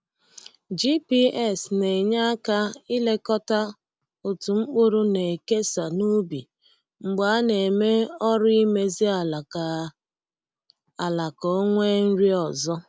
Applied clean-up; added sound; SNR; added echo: none; none; none; none.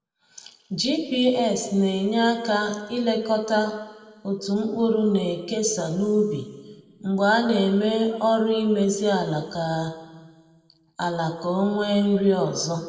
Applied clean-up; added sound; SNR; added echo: none; none; none; reverberation time 1.4 s.